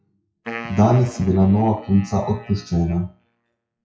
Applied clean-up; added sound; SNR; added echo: classical method WPE with log-MMSE.